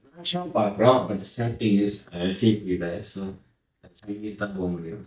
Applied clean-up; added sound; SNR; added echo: neural mask model DeepFilterNet 3.